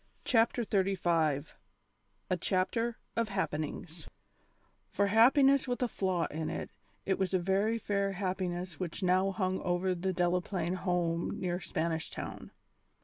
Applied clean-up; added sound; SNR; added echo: none; none; none; none.